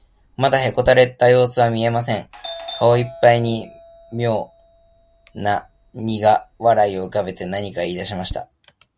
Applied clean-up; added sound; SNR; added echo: none; Doorbell; 20 dB; none.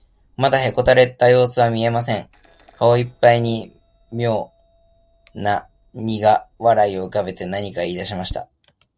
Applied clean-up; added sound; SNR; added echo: neural separator model SepFormer DNS4.